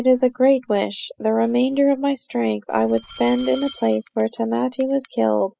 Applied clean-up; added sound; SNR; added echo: classical method spectral subtraction.